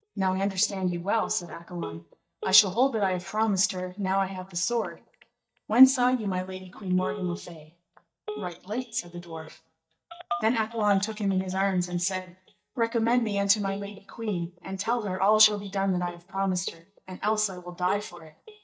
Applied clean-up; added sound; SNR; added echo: neural mask model DeepFilterNet 3.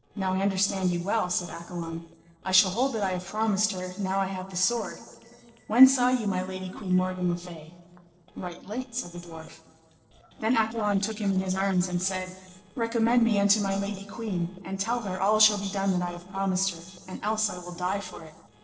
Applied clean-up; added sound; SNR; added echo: neural separator model SepFormer DNS4.